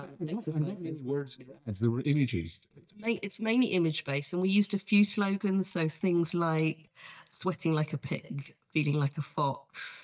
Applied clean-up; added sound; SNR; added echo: neural mask model DeepFilterNet 3.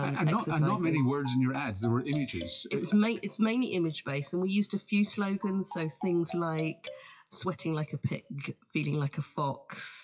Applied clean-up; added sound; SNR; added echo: classical method WPE with log-MMSE.